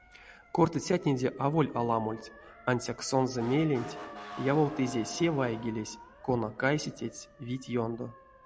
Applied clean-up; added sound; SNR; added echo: none; Motor vehicle (road) / Siren; 17 dB; none.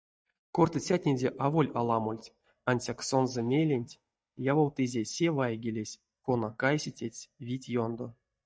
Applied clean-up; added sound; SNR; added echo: neural mask model DeepFilterNet 3.